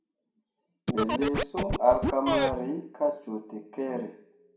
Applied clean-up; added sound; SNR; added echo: none; Scratching (performance technique); -1 dB; reverberation time 0.5 s.